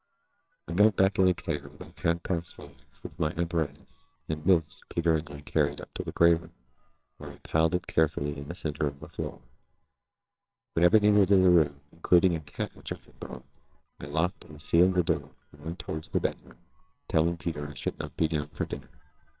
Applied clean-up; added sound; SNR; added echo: neural separator model SepFormer WHAMR!.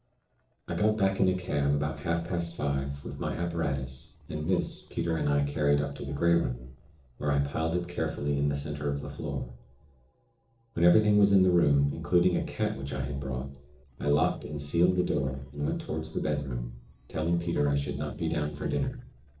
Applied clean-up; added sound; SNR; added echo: neural separator model SepFormer DNS4.